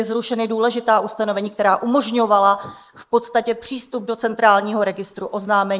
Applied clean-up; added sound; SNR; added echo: neural mask model Resemble Enhance denoiser.